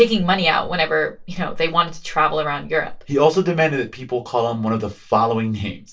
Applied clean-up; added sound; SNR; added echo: none; none; none; reverberation time 0.2 s.